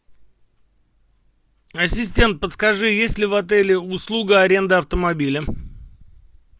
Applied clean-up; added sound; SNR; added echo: none; none; none; none.